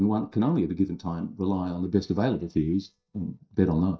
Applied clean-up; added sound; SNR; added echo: neural mask model DeepFilterNet 3.